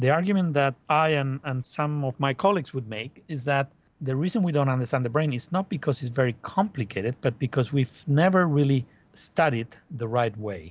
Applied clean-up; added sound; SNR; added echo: none; none; none; none.